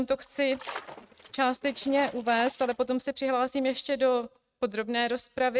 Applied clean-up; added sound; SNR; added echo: neural mask model RNNoise.